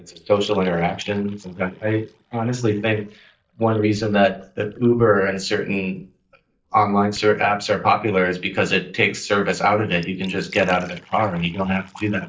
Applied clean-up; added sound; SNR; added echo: neural mask model DeepFilterNet 3.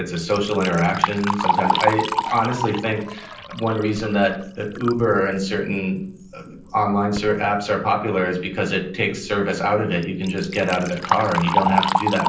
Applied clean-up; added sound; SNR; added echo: none; Liquid; 5 dB; reverberation time 0.6 s.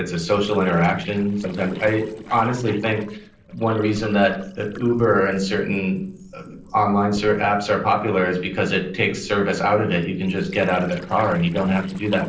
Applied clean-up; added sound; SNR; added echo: neural separator model SepFormer DNS4.